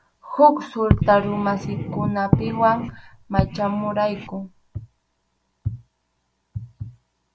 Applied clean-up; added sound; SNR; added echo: none; Electric guitar; 17 dB; none.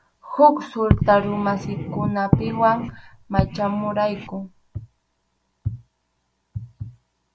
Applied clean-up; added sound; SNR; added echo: none; none; none; none.